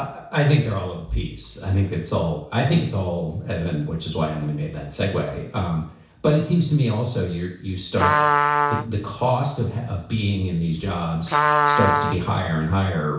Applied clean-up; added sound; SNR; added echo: none; Trumpet; 1 dB; reverberation time 0.6 s.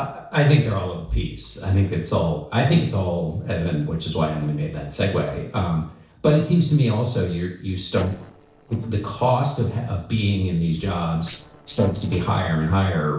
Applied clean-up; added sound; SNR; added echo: neural separator model SepFormer DNS4.